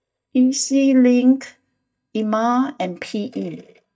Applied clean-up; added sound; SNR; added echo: neural mask model DeepFilterNet 3.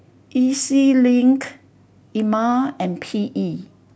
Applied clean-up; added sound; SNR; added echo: none; none; none; none.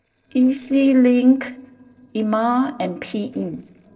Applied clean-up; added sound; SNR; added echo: neural separator model SepFormer DNS4.